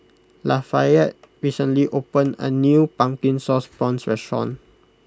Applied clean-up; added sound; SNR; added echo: none; none; none; none.